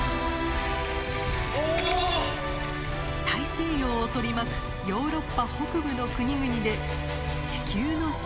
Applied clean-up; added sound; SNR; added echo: none; none; none; none.